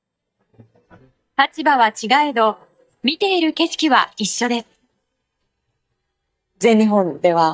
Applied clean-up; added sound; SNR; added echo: neural mask model DeepFilterNet 3.